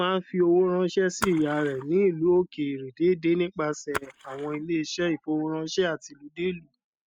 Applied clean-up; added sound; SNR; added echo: neural mask model RNNoise.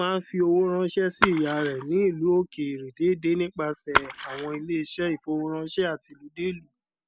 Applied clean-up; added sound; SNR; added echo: none; Splash, splatter; 5 dB; none.